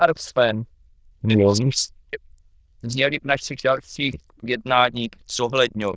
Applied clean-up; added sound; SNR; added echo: neural diffusion model UNIVERSE++.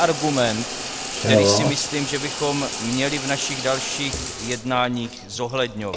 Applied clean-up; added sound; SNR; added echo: none; Bathtub (filling or washing) / Water tap, faucet; 2 dB; none.